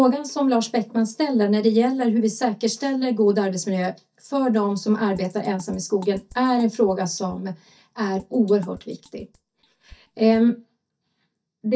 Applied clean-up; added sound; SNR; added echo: neural mask model DeepFilterNet 3.